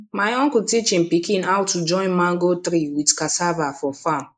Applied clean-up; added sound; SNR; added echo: neural mask model Resemble Enhance denoiser.